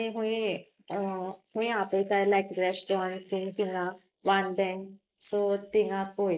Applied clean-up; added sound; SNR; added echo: neural mask model Resemble Enhance denoiser.